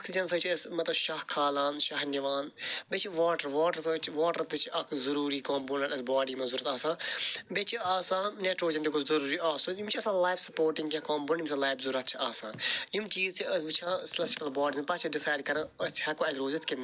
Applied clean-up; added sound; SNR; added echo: none; none; none; none.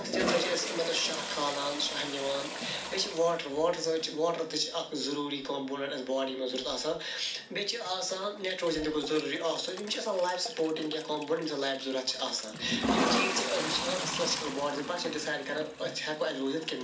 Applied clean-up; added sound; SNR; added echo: none; Toilet flush; 5 dB; reverberation time 0.4 s.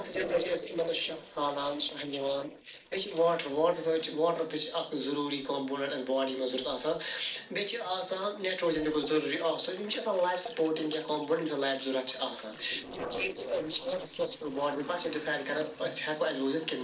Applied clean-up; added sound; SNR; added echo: neural separator model SepFormer DNS4.